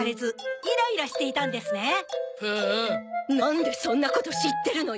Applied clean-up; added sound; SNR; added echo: none; none; none; none.